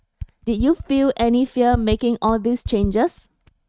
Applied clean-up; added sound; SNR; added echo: neural mask model RNNoise.